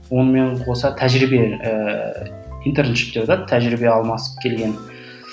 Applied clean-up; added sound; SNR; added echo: none; none; none; none.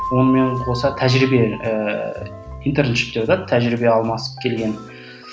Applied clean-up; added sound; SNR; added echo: none; Keyboard (musical); 14 dB; none.